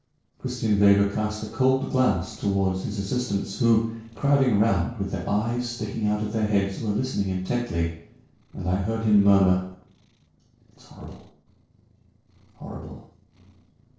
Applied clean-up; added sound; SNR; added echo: neural separator model SepFormer DNS4.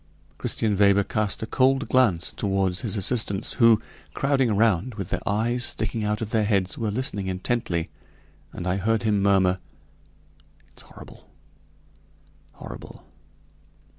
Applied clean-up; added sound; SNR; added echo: none; none; none; none.